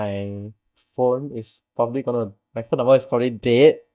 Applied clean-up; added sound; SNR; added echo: neural mask model DeepFilterNet 3.